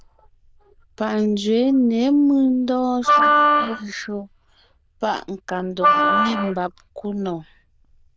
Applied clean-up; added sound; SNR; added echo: neural diffusion model UNIVERSE++.